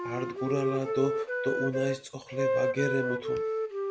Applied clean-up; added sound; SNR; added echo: none; Wind instrument, woodwind instrument; -1 dB; none.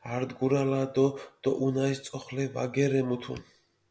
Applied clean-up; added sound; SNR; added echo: none; none; none; none.